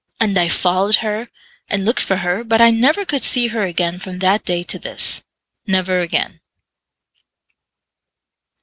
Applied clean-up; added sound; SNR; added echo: none; none; none; none.